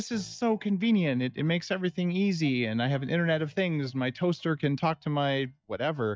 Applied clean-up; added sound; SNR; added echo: neural mask model DeepFilterNet 3.